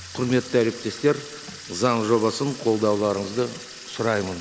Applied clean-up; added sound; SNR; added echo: none; Sink (filling or washing) / Water tap, faucet; 16 dB; none.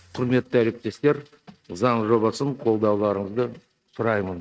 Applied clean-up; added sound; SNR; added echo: neural mask model RNNoise.